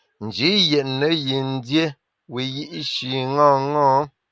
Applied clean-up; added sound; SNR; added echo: none; none; none; none.